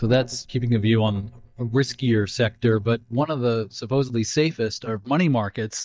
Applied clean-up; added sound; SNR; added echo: neural mask model DeepFilterNet 3.